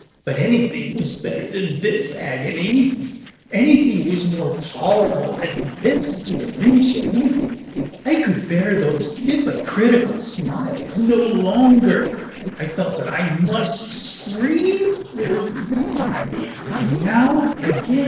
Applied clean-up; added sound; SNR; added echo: neural separator model SepFormer DNS4.